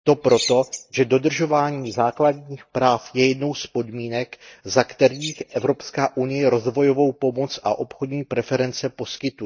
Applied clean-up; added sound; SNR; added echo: neural mask model DeepFilterNet 3.